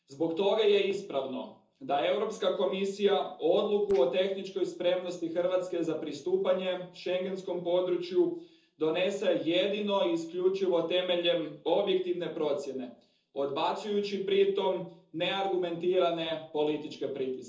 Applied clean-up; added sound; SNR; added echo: neural separator model SepFormer DNS4.